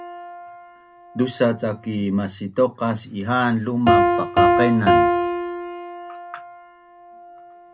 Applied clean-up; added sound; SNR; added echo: none; Piano; -1 dB; none.